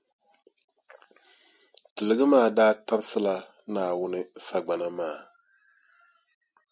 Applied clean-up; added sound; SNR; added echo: none; none; none; none.